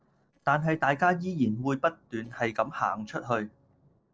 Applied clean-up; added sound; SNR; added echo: neural separator model SepFormer DNS4.